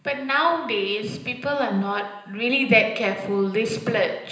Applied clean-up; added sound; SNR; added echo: none; none; none; reverberation time 0.9 s.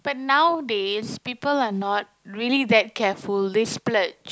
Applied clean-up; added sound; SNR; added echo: none; none; none; none.